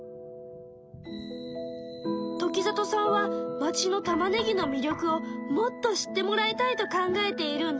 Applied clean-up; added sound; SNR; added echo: none; Knock; 15 dB; none.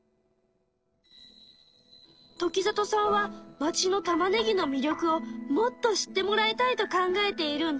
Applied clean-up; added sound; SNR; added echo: neural separator model SepFormer DNS4.